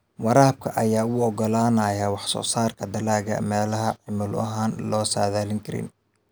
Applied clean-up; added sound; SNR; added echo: none; none; none; none.